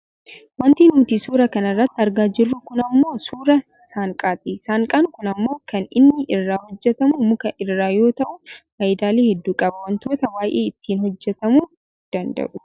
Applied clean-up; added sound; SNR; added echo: none; none; none; none.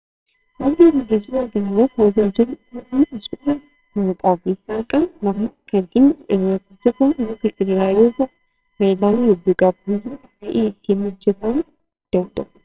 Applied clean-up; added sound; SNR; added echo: neural separator model SepFormer WHAMR!.